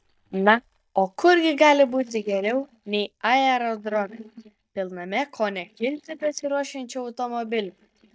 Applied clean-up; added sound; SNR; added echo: neural mask model DeepFilterNet 3.